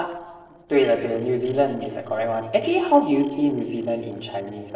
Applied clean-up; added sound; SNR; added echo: neural separator model SepFormer DNS4.